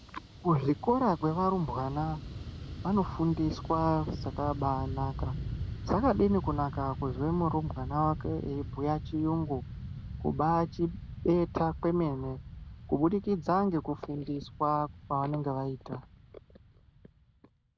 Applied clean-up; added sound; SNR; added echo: none; Fixed-wing aircraft, airplane; 9 dB; none.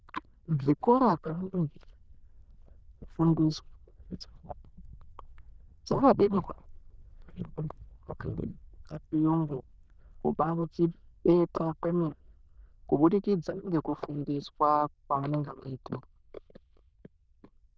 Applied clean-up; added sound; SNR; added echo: neural diffusion model UNIVERSE++.